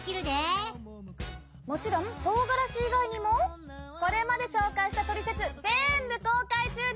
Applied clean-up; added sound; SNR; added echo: none; none; none; none.